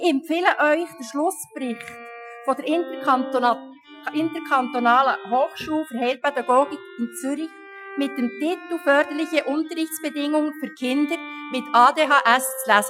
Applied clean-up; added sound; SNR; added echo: classical method Wiener filter.